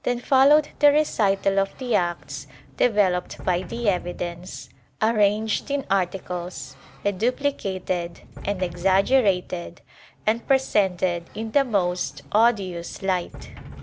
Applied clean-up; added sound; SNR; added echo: none; Sliding door; 19 dB; none.